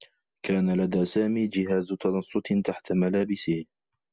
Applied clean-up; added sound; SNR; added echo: none; none; none; none.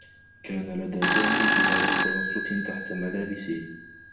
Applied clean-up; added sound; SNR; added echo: none; Telephone; -4 dB; reverberation time 0.8 s.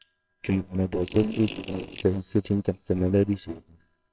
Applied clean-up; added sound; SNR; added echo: neural separator model SepFormer WHAMR!.